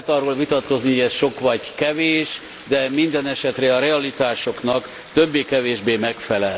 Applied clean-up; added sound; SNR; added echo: none; Bathtub (filling or washing); 19 dB; none.